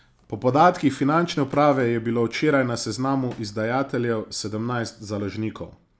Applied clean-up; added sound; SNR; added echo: none; none; none; none.